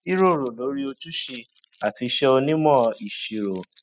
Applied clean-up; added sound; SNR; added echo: classical method spectral subtraction.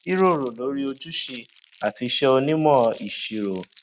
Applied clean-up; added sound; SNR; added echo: none; Crumpling, crinkling; 19 dB; none.